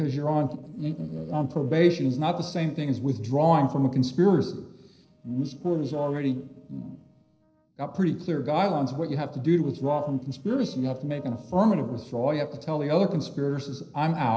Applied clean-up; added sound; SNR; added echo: neural separator model SepFormer DNS4.